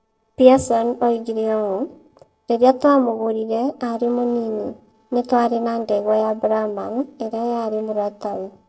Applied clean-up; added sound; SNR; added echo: neural separator model SepFormer DNS4.